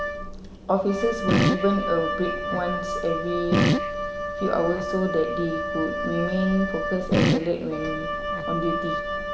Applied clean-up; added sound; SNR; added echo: none; Wind instrument, woodwind instrument + Fart; -1 dB; none.